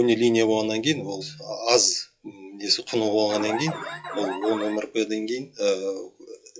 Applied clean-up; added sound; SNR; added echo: classical method WPE with log-MMSE.